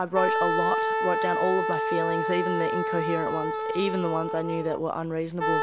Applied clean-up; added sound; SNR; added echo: none; Wind instrument, woodwind instrument; -1 dB; none.